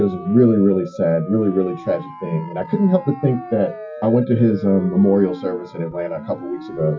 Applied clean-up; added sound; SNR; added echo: classical method WPE with log-MMSE.